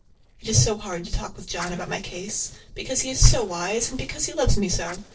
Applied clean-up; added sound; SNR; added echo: neural separator model SepFormer DNS4.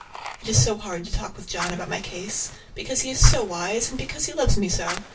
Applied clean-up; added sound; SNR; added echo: none; Fire; 14 dB; reverberation time 0.2 s.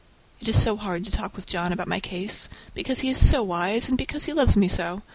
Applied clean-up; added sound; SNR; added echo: none; none; none; none.